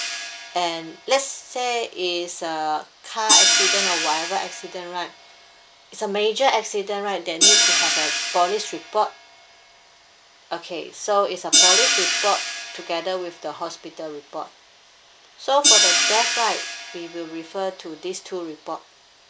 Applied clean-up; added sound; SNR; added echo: none; Hi-hat; -2 dB; none.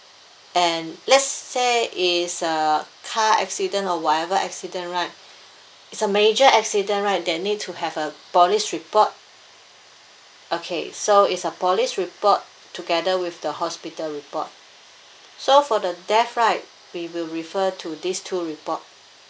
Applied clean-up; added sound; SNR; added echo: none; none; none; none.